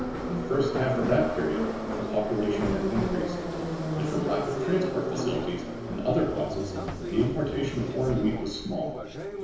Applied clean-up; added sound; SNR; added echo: none; Subway, metro, underground; 2 dB; reverberation time 1.0 s.